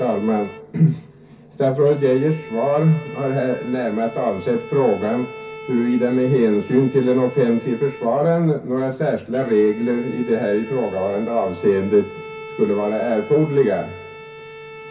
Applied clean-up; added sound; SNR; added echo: none; Bowed string instrument; 16 dB; reverberation time 0.3 s.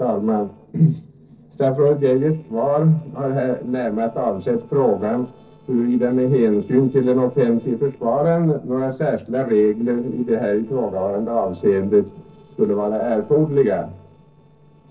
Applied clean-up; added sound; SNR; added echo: neural separator model SepFormer DNS4.